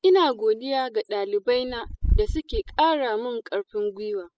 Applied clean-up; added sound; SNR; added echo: classical method spectral subtraction.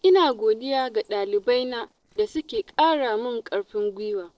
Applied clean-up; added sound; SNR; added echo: neural separator model SepFormer DNS4.